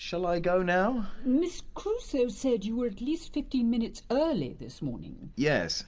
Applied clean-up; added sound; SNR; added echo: none; none; none; none.